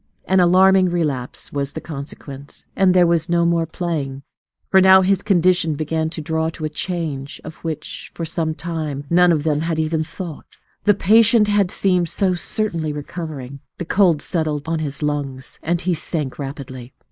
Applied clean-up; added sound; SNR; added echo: neural mask model Resemble Enhance denoiser.